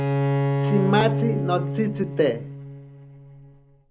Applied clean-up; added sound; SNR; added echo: none; Bowed string instrument; -1 dB; none.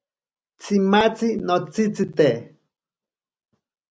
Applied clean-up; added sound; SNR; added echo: none; none; none; none.